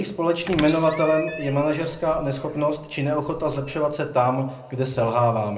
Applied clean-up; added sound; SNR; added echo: none; Squeak; 16 dB; reverberation time 0.5 s.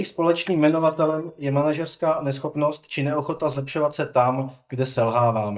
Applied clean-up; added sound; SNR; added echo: neural mask model DeepFilterNet 3.